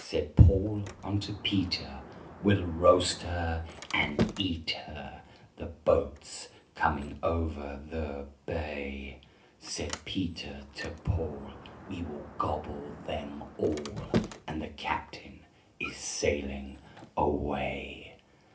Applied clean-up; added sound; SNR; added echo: none; Sliding door; 12 dB; reverberation time 0.3 s.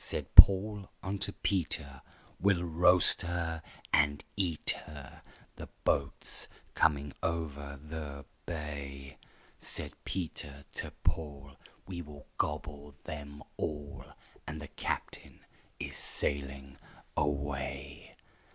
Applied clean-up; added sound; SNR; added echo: none; none; none; none.